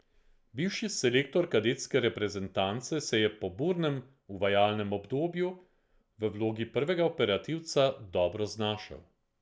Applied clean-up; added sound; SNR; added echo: none; none; none; none.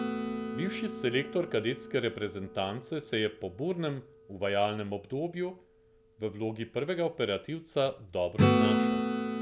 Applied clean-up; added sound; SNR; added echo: none; Acoustic guitar / Strum; 1 dB; none.